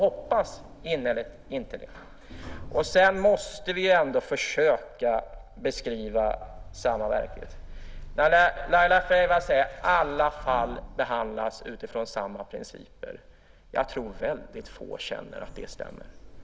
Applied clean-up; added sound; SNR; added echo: none; Sliding door; 15 dB; none.